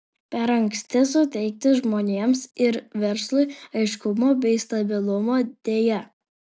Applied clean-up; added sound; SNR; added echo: none; none; none; none.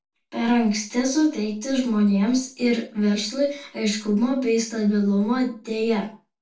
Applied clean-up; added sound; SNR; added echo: none; none; none; reverberation time 0.3 s.